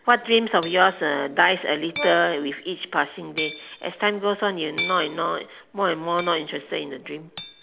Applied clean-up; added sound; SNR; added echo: none; Hammer + Brass instrument; 14 dB; none.